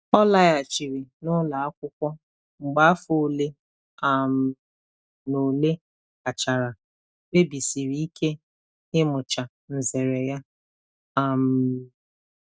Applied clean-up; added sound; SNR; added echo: none; none; none; none.